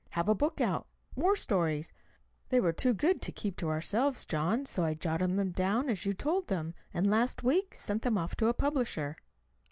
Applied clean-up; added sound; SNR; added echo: none; none; none; none.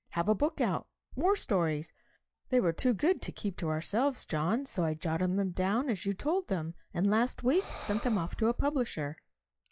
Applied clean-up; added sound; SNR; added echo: classical method log-MMSE.